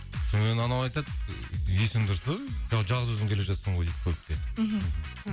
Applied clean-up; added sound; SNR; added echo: none; none; none; none.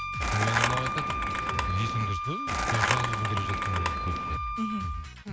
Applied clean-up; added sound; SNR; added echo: none; Wind instrument, woodwind instrument + Skateboard; -2 dB; none.